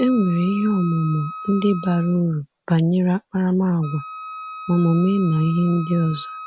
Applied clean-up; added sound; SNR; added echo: none; Wind instrument, woodwind instrument; 15 dB; none.